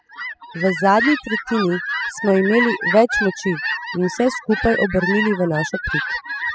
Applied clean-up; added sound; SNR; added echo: classical method spectral subtraction.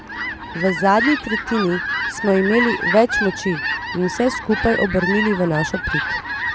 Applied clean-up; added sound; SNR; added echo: none; Fowl; 4 dB; none.